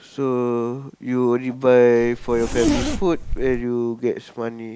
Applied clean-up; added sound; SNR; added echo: none; Zipper (clothing); 3 dB; none.